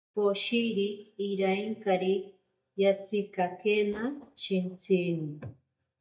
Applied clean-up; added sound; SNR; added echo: neural mask model DeepFilterNet 3.